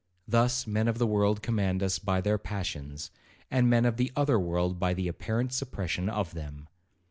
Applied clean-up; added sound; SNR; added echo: none; none; none; none.